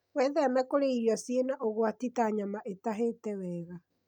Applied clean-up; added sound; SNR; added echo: none; none; none; none.